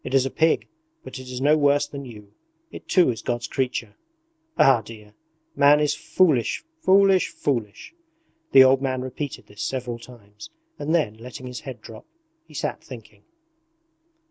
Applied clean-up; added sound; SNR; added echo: none; none; none; none.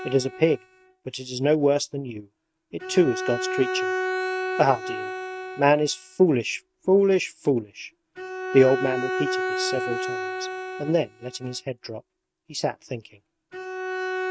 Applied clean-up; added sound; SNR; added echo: neural mask model RNNoise.